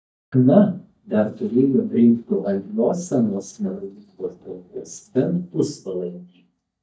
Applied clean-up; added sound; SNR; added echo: neural mask model DeepFilterNet 3.